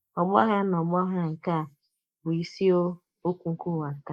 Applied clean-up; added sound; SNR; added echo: neural mask model Resemble Enhance denoiser.